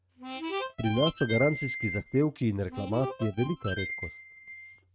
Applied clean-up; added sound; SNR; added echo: neural mask model RNNoise.